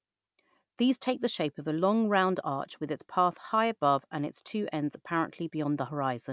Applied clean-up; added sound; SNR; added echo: none; none; none; none.